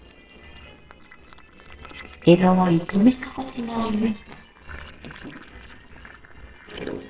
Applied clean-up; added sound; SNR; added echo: neural separator model SepFormer WHAMR!.